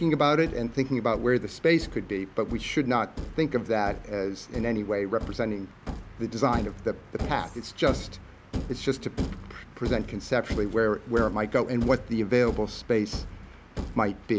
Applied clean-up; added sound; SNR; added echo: none; Thump, thud; 10 dB; none.